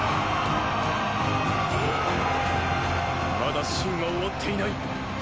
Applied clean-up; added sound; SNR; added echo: none; none; none; none.